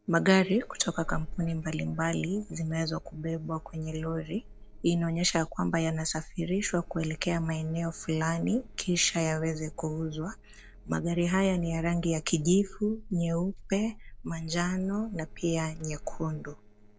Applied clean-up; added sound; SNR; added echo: neural separator model SepFormer DNS4.